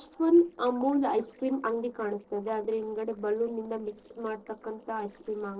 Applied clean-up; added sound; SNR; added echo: neural separator model SepFormer DNS4.